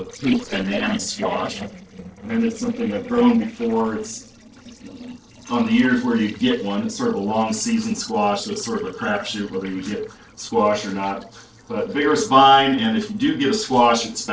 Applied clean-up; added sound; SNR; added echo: neural separator model SepFormer DNS4.